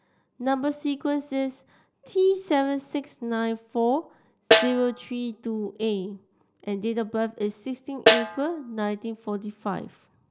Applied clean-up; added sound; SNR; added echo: none; Snare drum; -2 dB; none.